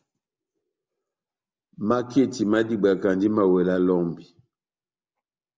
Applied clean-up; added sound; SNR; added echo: none; none; none; none.